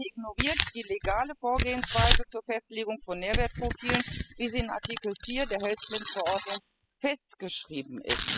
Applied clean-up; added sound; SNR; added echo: classical method spectral subtraction.